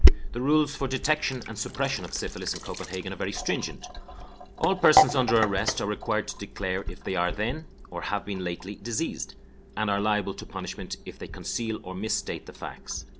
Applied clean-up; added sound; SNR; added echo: none; Sink (filling or washing); 0 dB; none.